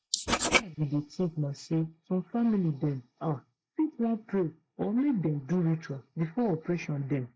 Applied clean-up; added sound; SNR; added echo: neural mask model Resemble Enhance denoiser.